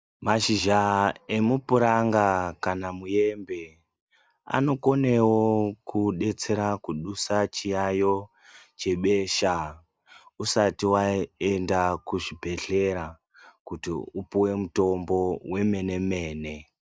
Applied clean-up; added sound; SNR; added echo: none; none; none; none.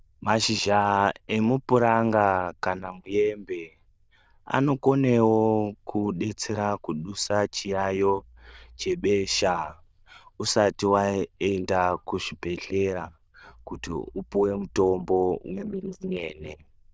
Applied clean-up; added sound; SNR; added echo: neural diffusion model UNIVERSE++.